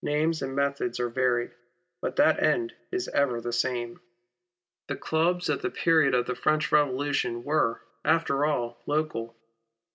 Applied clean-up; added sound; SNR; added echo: none; none; none; none.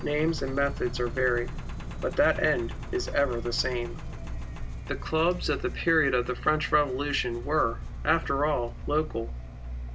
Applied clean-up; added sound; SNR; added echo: none; Engine; 7 dB; none.